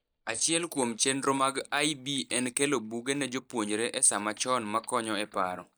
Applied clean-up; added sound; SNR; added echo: neural mask model DeepFilterNet 3.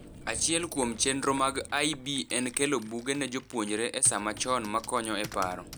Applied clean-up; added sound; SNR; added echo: none; Computer keyboard + Walk, footsteps; 16 dB; none.